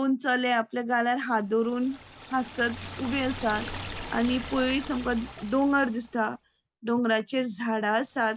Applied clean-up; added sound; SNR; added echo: none; Liquid; 14 dB; none.